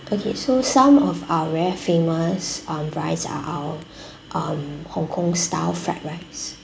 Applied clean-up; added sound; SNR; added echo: none; none; none; none.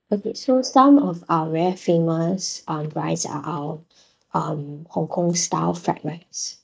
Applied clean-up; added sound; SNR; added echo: neural mask model DeepFilterNet 3.